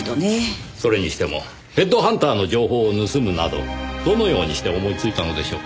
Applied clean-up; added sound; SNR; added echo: none; none; none; none.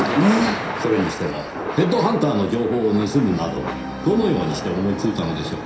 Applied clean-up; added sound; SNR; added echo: none; Thunder / Rain; 8 dB; reverberation time 0.7 s.